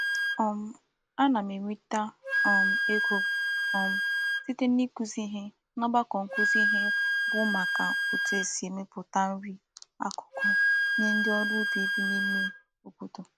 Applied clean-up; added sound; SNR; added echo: none; Wind instrument, woodwind instrument; -3 dB; none.